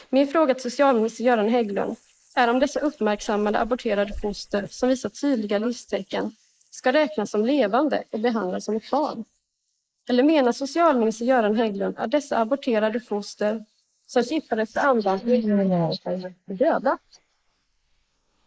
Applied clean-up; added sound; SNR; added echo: neural mask model Resemble Enhance denoiser.